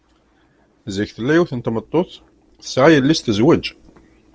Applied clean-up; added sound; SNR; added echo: none; none; none; none.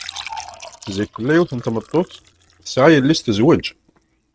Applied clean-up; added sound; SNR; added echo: neural mask model RNNoise.